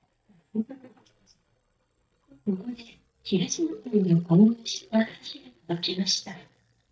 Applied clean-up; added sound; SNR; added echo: neural mask model DeepFilterNet 3.